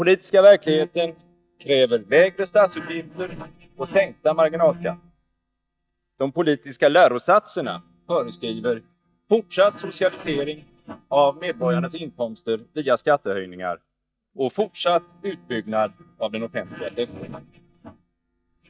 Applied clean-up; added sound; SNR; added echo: neural mask model DeepFilterNet 3.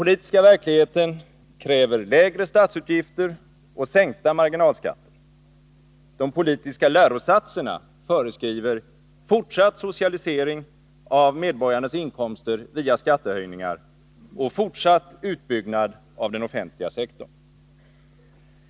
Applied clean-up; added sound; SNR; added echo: none; none; none; none.